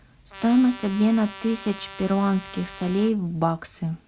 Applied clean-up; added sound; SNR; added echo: none; Trumpet; 17 dB; none.